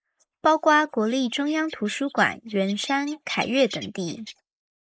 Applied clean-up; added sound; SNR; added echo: neural mask model Resemble Enhance denoiser.